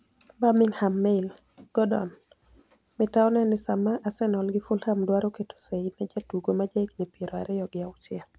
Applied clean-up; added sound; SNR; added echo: none; none; none; none.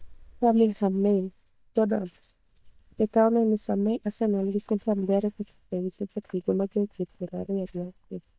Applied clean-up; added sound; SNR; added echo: neural mask model DeepFilterNet 3.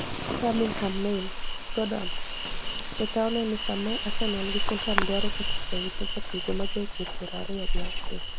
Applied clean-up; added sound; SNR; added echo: none; Insect; -4 dB; none.